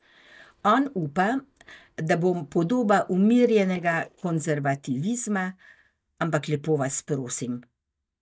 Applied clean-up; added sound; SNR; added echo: neural mask model DeepFilterNet 3.